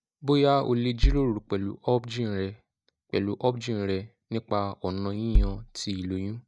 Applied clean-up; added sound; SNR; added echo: neural mask model DeepFilterNet 3.